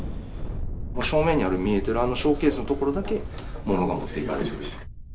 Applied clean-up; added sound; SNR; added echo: none; Thunder; 6 dB; none.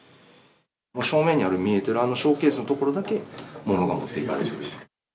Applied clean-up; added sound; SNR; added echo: none; none; none; none.